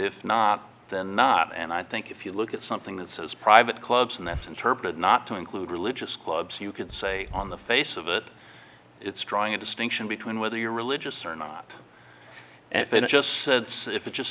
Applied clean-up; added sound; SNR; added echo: none; none; none; none.